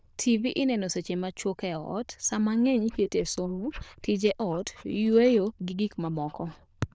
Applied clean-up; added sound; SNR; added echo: neural diffusion model UNIVERSE++.